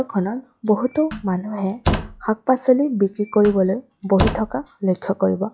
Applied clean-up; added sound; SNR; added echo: classical method log-MMSE.